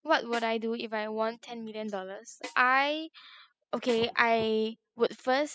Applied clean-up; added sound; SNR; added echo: classical method spectral subtraction.